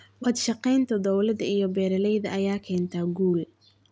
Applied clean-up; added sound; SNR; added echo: none; none; none; none.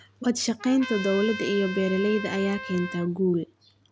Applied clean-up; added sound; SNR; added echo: none; Trumpet; 11 dB; none.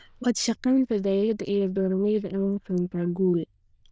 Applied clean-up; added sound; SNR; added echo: neural diffusion model UNIVERSE++.